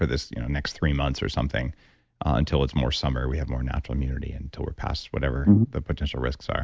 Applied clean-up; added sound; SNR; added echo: none; none; none; none.